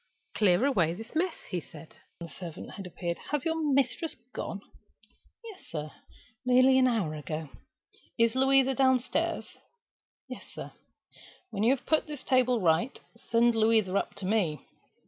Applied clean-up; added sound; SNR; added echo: none; none; none; none.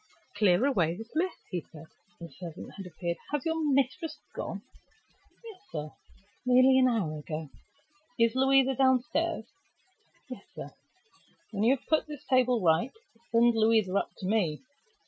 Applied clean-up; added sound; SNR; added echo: classical method Wiener filter.